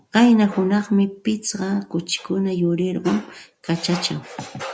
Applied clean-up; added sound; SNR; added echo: none; none; none; none.